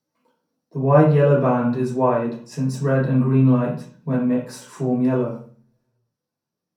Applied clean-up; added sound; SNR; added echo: none; none; none; reverberation time 0.5 s.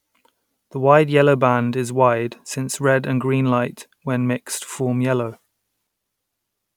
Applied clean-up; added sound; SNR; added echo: none; none; none; none.